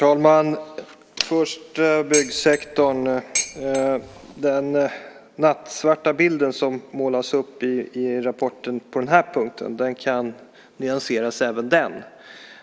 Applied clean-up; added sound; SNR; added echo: none; Dishes, pots, and pans; 7 dB; none.